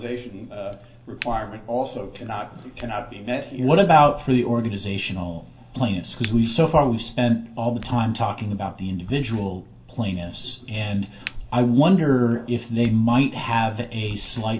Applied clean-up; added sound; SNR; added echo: none; Crack; 19 dB; reverberation time 0.2 s.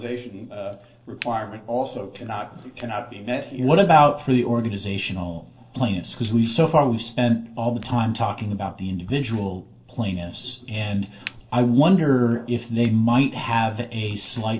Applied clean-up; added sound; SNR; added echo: neural separator model SepFormer DNS4.